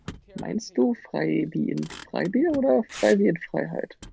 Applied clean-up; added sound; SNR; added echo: none; Motor vehicle (road) + Tearing; 20 dB; none.